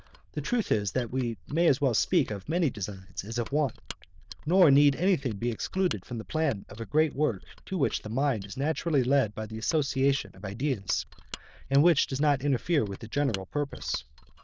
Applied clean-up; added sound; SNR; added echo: neural diffusion model UNIVERSE++.